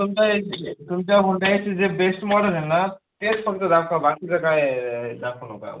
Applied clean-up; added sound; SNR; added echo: none; none; none; none.